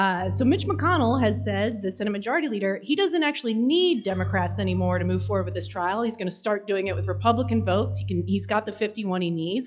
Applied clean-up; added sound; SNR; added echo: classical method log-MMSE.